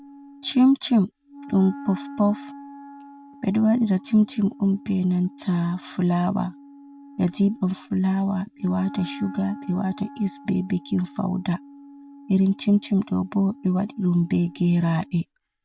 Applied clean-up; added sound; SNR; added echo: none; Wind instrument, woodwind instrument; 19 dB; none.